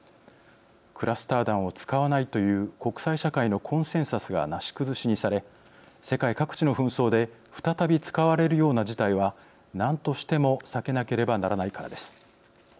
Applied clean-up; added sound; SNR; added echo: none; none; none; none.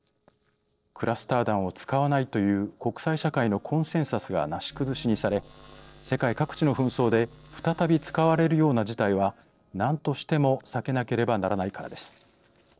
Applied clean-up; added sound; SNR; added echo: neural separator model SepFormer DNS4.